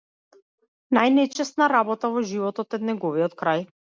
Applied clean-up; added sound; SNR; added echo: none; none; none; none.